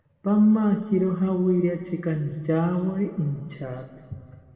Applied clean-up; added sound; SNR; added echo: none; none; none; reverberation time 2.0 s.